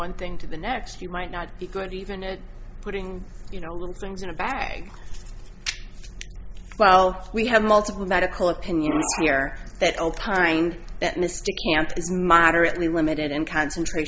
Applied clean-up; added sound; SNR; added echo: none; none; none; none.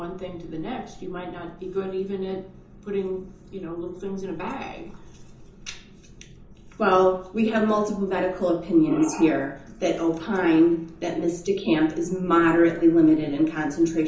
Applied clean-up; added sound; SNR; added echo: none; none; none; reverberation time 0.6 s.